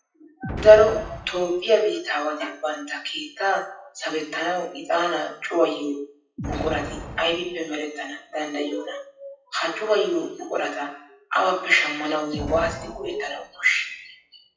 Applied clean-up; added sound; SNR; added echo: classical method WPE with log-MMSE.